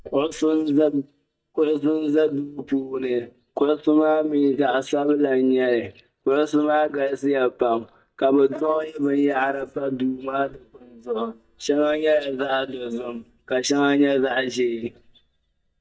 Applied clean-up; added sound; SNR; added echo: neural mask model DeepFilterNet 3.